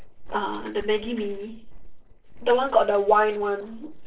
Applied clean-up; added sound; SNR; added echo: neural separator model SepFormer DNS4.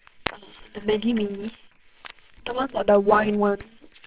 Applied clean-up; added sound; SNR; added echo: neural separator model SepFormer WHAMR!.